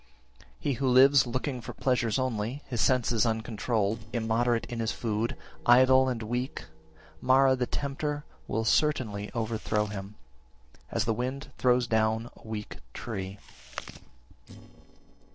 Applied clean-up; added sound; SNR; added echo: neural separator model SepFormer DNS4.